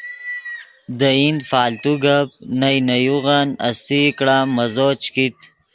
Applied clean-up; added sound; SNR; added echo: none; Livestock, farm animals, working animals; 20 dB; none.